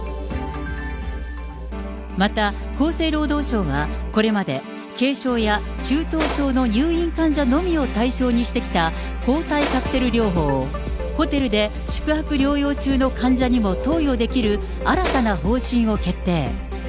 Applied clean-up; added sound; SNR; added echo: none; Tools + Musical instrument; 6 dB; none.